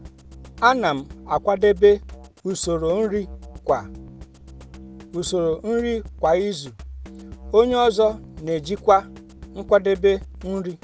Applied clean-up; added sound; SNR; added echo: none; Drum kit; 17 dB; none.